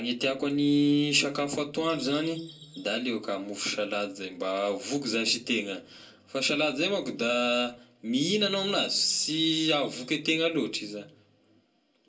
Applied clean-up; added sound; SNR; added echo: none; Bird vocalization, bird call, bird song; 20 dB; reverberation time 0.2 s.